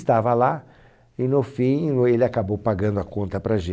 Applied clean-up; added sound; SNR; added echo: none; none; none; none.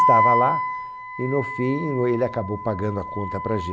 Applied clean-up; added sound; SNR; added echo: none; Wind instrument, woodwind instrument; -1 dB; none.